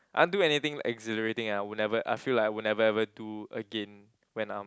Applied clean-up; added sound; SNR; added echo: none; none; none; none.